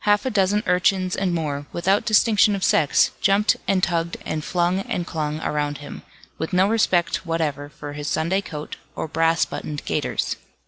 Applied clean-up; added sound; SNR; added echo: none; none; none; none.